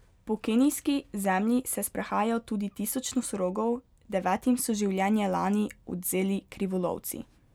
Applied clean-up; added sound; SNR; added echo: none; none; none; none.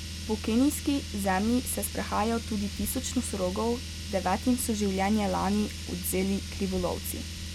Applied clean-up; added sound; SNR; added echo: none; Car; 8 dB; none.